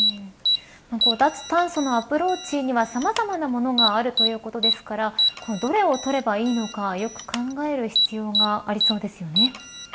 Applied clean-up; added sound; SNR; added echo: none; Alarm; 2 dB; reverberation time 0.8 s.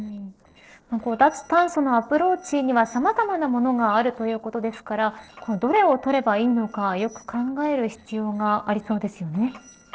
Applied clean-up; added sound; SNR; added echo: neural separator model SepFormer DNS4.